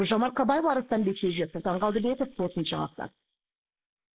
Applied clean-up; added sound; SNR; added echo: neural mask model Resemble Enhance denoiser.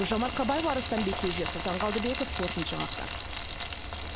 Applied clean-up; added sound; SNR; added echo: none; Frying (food); -2 dB; none.